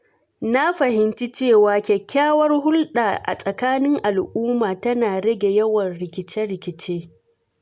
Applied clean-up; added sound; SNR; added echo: none; none; none; none.